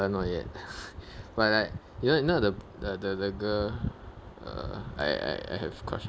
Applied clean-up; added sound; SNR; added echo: none; none; none; none.